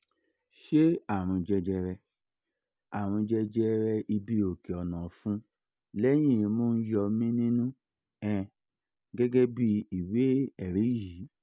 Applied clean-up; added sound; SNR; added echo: none; none; none; none.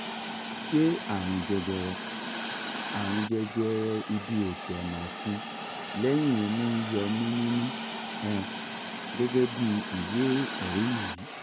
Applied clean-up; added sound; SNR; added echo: none; Hiss; 6 dB; none.